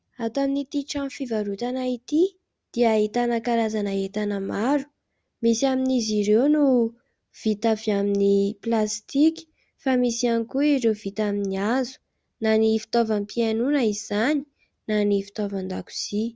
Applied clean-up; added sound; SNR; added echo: none; none; none; none.